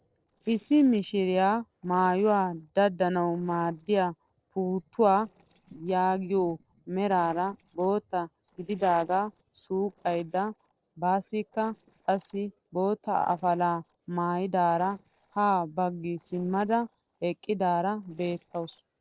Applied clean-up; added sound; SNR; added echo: neural separator model SepFormer DNS4.